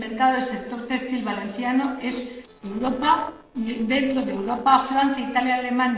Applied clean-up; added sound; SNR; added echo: neural separator model SepFormer DNS4.